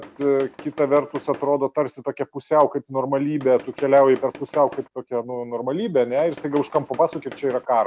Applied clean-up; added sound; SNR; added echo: none; Tools; 19 dB; none.